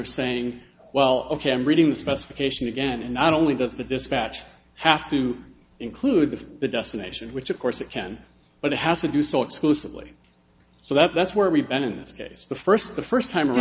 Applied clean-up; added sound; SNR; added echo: none; none; none; none.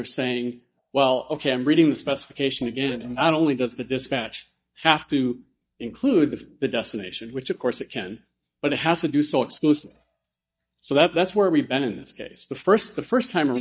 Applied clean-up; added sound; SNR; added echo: neural mask model DeepFilterNet 3.